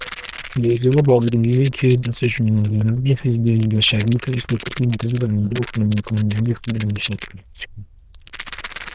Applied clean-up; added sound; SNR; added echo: neural diffusion model UNIVERSE++.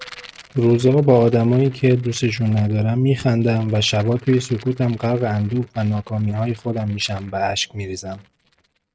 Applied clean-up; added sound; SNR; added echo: neural mask model RNNoise.